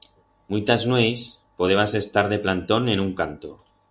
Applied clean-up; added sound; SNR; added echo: none; none; none; none.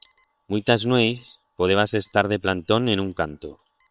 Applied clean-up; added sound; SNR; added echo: neural separator model SepFormer WHAM!.